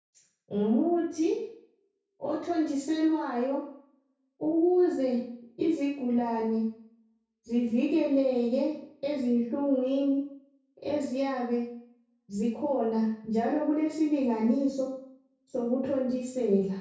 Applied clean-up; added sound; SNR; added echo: none; none; none; reverberation time 0.6 s.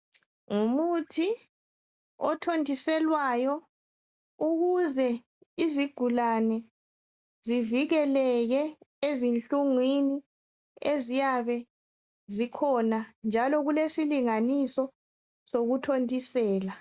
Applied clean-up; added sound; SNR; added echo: none; none; none; none.